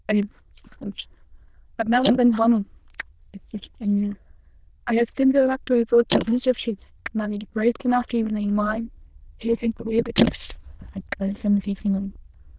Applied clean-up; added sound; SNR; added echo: neural diffusion model UNIVERSE++.